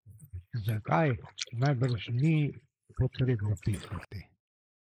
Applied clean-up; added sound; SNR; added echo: neural mask model Resemble Enhance denoiser.